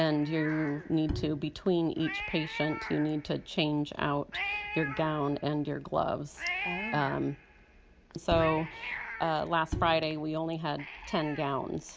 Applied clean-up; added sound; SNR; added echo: none; Cat + Bowed string instrument; 9 dB; none.